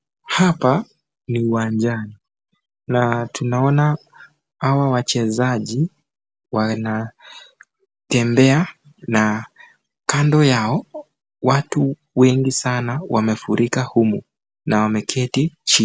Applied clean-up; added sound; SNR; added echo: none; none; none; none.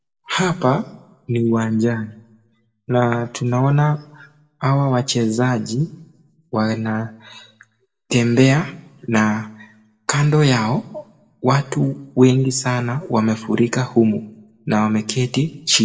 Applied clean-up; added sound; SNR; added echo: none; none; none; reverberation time 0.5 s.